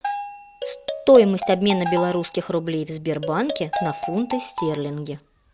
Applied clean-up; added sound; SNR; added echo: none; Bell + Marimba, xylophone; 9 dB; none.